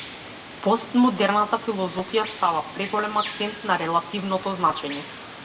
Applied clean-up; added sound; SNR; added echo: none; Water; 11 dB; reverberation time 0.6 s.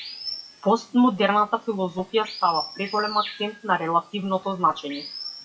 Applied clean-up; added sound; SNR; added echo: classical method WPE with log-MMSE.